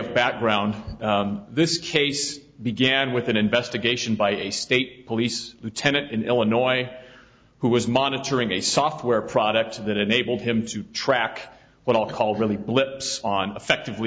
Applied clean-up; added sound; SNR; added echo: none; none; none; none.